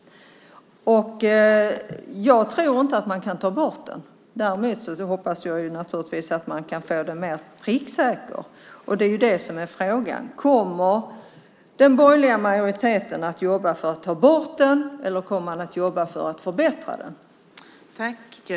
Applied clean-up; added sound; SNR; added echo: none; none; none; none.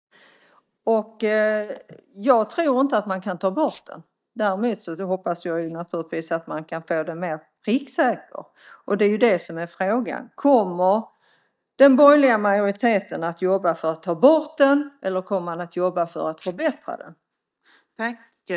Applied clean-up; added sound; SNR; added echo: neural mask model DeepFilterNet 3.